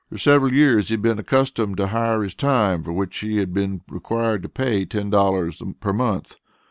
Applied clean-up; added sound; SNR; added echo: none; none; none; none.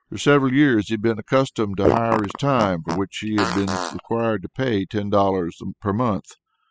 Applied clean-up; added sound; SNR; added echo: classical method spectral subtraction.